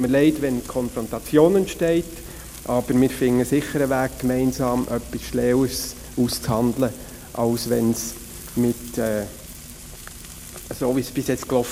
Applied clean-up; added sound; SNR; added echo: none; Frying (food); 16 dB; none.